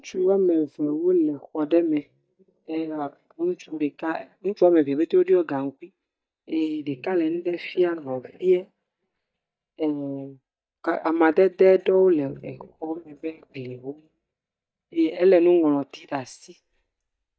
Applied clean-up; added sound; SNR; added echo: neural mask model DeepFilterNet 3.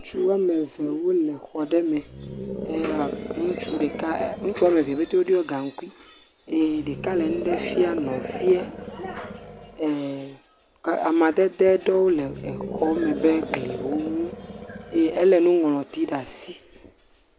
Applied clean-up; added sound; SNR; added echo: none; Animal; 10 dB; none.